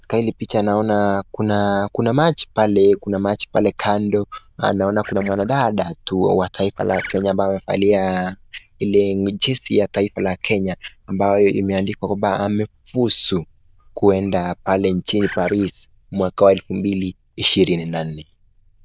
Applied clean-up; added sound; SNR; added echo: neural diffusion model UNIVERSE++.